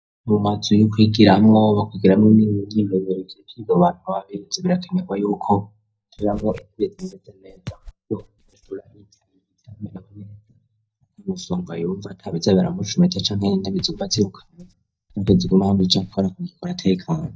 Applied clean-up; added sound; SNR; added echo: neural mask model DeepFilterNet 3.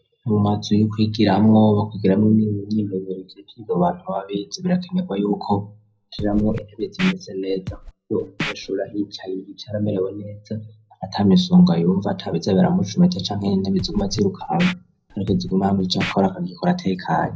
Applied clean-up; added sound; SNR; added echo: none; Scratching (performance technique); 12 dB; reverberation time 0.4 s.